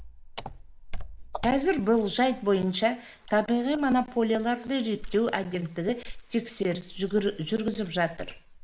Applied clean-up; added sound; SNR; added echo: neural mask model Resemble Enhance denoiser.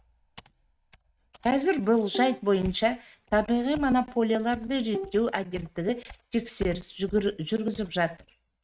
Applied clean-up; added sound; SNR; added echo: neural mask model RNNoise.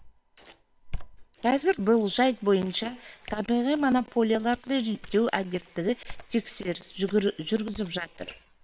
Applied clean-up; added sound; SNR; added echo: neural separator model SepFormer WHAM!.